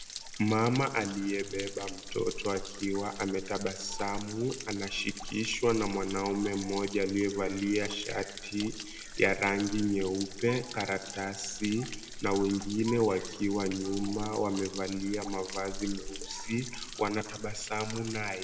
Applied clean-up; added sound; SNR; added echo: none; Stream / Trickle, dribble / Splash, splatter; 9 dB; reverberation time 1.6 s.